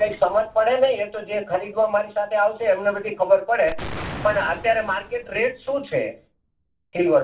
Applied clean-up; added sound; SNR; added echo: none; Explosion; 16 dB; reverberation time 0.2 s.